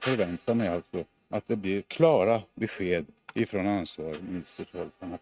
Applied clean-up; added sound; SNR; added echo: neural mask model RNNoise.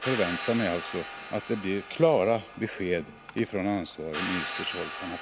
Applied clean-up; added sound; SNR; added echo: none; Hi-hat; 9 dB; none.